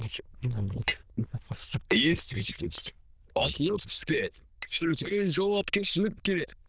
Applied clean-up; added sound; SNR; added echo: neural diffusion model UNIVERSE++.